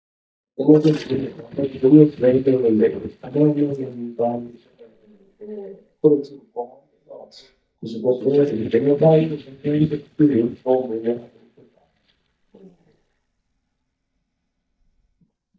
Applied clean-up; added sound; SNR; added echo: neural mask model DeepFilterNet 3.